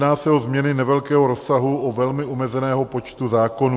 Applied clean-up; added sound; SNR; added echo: none; none; none; none.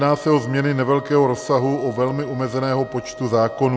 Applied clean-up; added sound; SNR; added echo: none; Wind instrument, woodwind instrument; 17 dB; none.